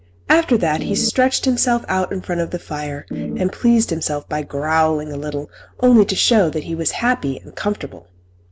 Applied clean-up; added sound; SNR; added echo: none; Organ; 4 dB; none.